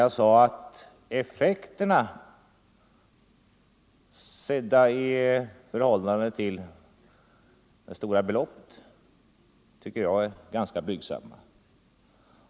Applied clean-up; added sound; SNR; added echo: none; none; none; none.